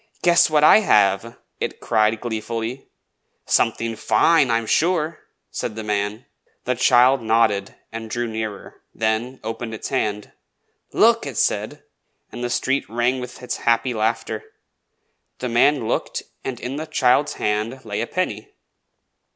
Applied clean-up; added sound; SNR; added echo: none; none; none; none.